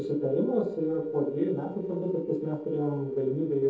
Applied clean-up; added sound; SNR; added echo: neural separator model SepFormer DNS4.